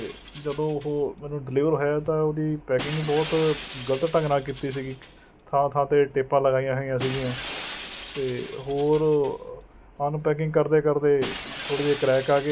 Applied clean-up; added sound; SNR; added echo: none; Shatter; 12 dB; none.